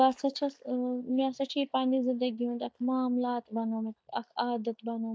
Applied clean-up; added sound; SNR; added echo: neural mask model DeepFilterNet 3.